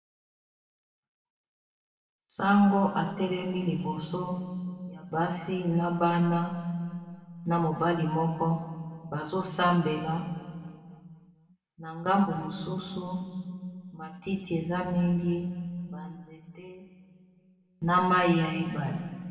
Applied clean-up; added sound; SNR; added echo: none; none; none; reverberation time 2.1 s.